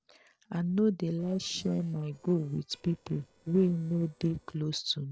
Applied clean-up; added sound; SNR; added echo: neural separator model SepFormer DNS4.